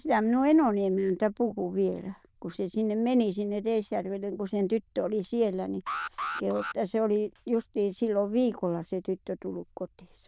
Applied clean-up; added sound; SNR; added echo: neural diffusion model UNIVERSE++.